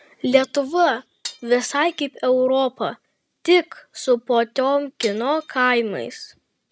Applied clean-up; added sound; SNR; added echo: neural mask model RNNoise.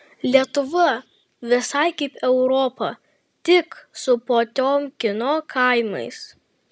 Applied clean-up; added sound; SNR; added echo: none; none; none; none.